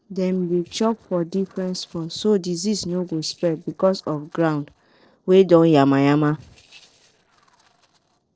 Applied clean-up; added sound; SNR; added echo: neural separator model SepFormer DNS4.